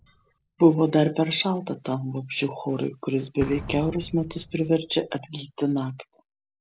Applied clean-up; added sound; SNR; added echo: none; Explosion; 18 dB; none.